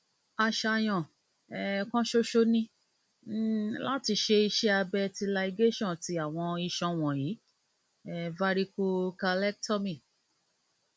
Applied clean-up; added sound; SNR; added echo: none; none; none; none.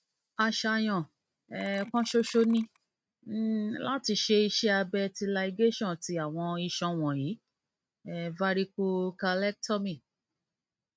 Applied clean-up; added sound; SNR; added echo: neural mask model RNNoise.